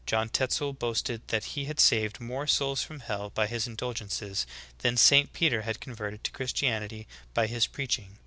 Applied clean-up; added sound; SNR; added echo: none; none; none; none.